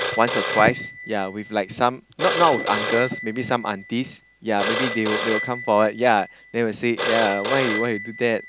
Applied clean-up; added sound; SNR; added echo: none; Telephone; 0 dB; none.